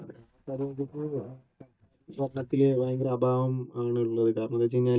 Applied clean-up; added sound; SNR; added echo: neural mask model DeepFilterNet 3.